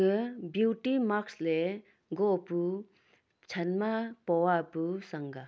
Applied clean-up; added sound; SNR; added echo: none; none; none; none.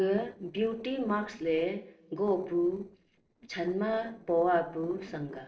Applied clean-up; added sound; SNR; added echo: neural separator model SepFormer DNS4.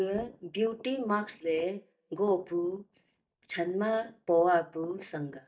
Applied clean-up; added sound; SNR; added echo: neural mask model DeepFilterNet 3.